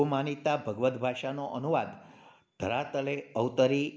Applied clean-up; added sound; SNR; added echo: none; none; none; none.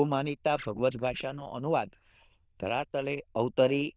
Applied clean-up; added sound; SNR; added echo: neural diffusion model UNIVERSE++.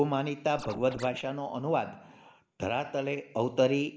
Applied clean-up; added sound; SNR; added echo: neural mask model Resemble Enhance denoiser.